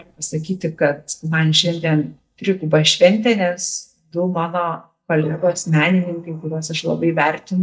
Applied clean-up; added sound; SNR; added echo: neural mask model DeepFilterNet 3.